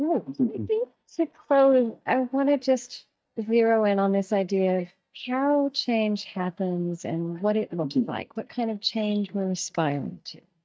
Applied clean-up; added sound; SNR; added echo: neural mask model DeepFilterNet 3.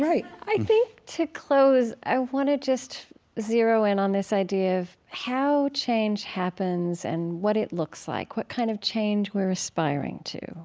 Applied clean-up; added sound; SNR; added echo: none; none; none; none.